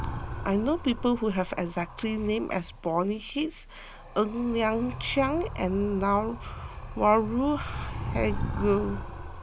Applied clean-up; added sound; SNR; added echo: none; Animal; 8 dB; none.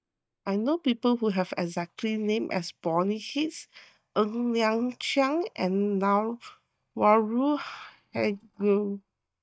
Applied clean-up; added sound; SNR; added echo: neural mask model DeepFilterNet 3.